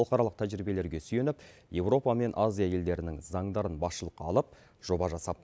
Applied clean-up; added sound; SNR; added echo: none; none; none; none.